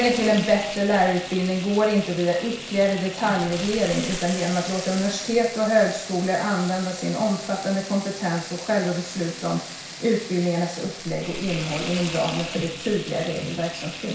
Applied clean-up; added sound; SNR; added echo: none; Frying (food); 11 dB; reverberation time 0.6 s.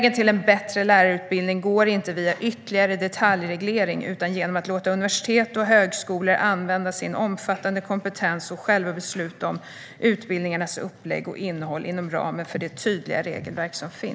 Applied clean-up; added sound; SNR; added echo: none; none; none; none.